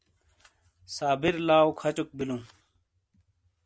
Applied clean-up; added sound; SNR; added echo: none; none; none; none.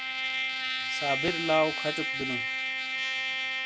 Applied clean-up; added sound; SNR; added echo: none; Trumpet; -2 dB; none.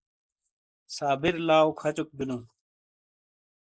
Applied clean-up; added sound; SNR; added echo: neural mask model Resemble Enhance denoiser.